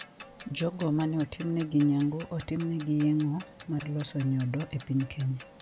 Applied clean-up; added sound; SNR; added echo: none; Clock; 18 dB; none.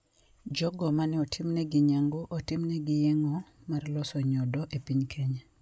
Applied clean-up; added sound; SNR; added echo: none; none; none; none.